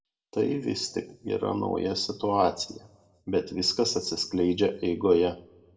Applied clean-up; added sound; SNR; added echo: none; none; none; reverberation time 0.4 s.